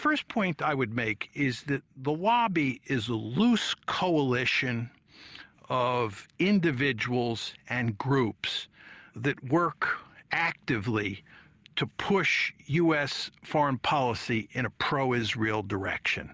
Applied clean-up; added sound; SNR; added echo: none; none; none; none.